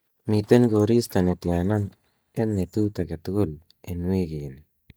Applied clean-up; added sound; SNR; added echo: neural mask model DeepFilterNet 3.